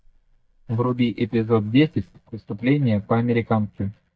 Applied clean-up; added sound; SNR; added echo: neural mask model DeepFilterNet 3.